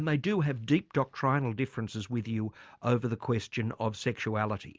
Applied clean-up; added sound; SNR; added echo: none; none; none; none.